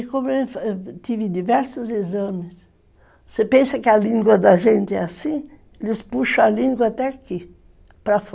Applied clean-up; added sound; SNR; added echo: none; none; none; none.